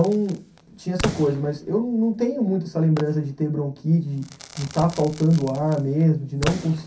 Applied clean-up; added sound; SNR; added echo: none; Crackle / Fireworks; 14 dB; reverberation time 0.3 s.